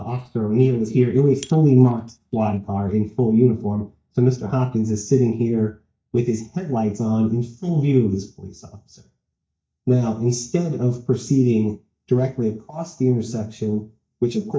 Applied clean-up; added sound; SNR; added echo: neural mask model DeepFilterNet 3.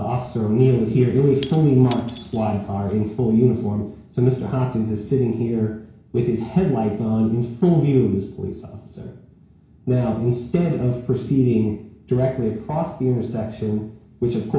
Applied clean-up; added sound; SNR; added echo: none; Shatter / Crushing; 17 dB; reverberation time 0.6 s.